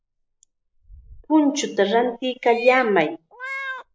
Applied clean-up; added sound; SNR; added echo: neural mask model Resemble Enhance denoiser.